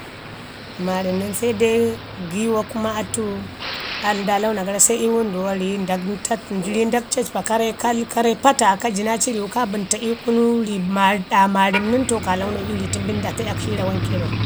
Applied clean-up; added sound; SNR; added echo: none; Motor vehicle (road); 10 dB; none.